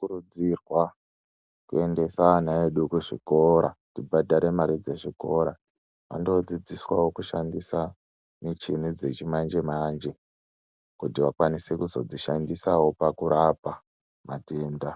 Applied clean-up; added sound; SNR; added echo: none; none; none; none.